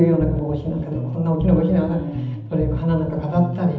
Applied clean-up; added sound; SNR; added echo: none; Bass guitar; 7 dB; reverberation time 0.8 s.